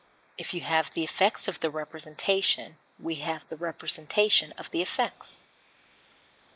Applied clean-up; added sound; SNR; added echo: neural mask model Resemble Enhance denoiser.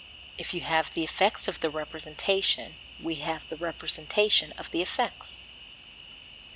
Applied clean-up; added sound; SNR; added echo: none; Cricket; 16 dB; none.